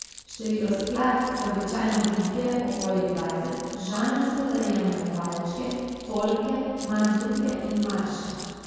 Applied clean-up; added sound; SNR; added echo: none; Keys jangling; 17 dB; reverberation time 2.1 s.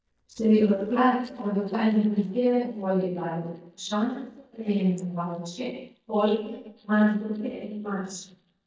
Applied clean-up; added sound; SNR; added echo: neural mask model DeepFilterNet 3.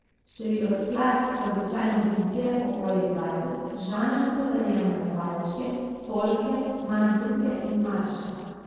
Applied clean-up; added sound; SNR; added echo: neural separator model SepFormer DNS4.